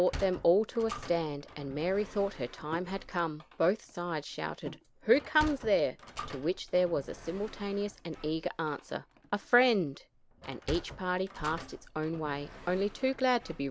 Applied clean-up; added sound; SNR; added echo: none; Sliding door; 15 dB; none.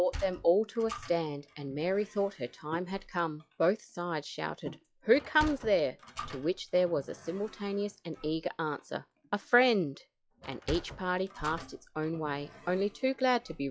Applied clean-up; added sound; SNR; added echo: classical method log-MMSE.